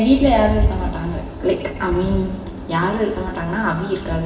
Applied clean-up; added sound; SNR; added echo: none; none; none; reverberation time 1.2 s.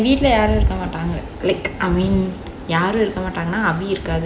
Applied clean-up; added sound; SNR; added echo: none; none; none; none.